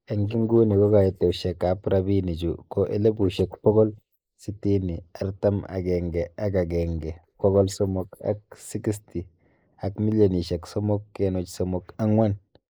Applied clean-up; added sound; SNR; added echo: neural mask model Resemble Enhance denoiser.